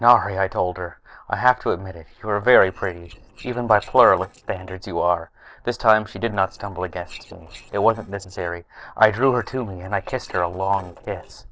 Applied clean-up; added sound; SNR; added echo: neural separator model SepFormer DNS4.